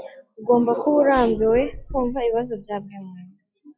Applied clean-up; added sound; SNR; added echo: classical method log-MMSE.